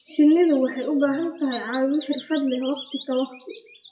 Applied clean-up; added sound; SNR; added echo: classical method WPE with log-MMSE.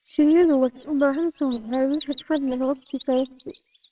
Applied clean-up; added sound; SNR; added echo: neural separator model SepFormer WHAMR!.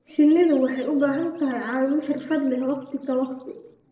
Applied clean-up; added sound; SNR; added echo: neural separator model SepFormer DNS4.